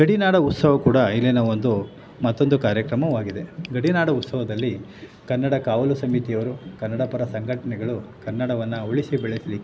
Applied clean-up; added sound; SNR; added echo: none; Bathtub (filling or washing) / Gurgling; 17 dB; none.